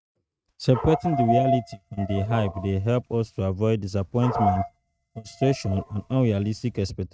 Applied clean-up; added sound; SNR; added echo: neural mask model RNNoise.